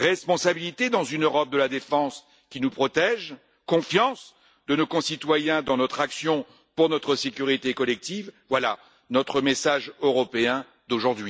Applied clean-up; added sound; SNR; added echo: none; none; none; none.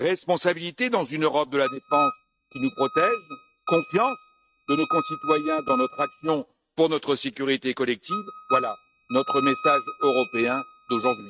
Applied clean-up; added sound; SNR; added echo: neural mask model RNNoise.